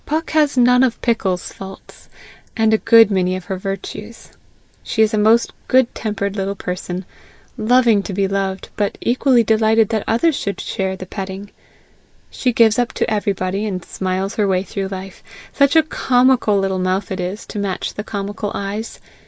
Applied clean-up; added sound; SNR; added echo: neural mask model Resemble Enhance denoiser.